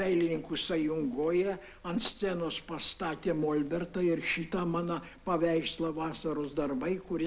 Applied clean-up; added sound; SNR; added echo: none; none; none; none.